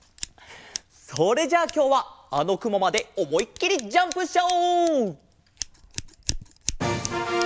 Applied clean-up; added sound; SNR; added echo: none; Scissors; 13 dB; none.